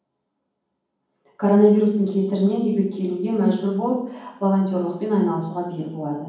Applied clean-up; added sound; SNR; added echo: none; none; none; reverberation time 1.2 s.